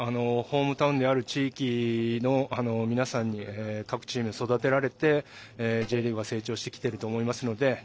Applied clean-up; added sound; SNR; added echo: neural separator model SepFormer DNS4.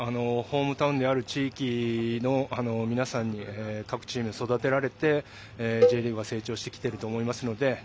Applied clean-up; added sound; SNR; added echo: none; Cowbell; 1 dB; none.